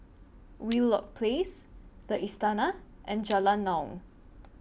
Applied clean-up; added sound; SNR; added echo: none; Cutlery, silverware; 13 dB; none.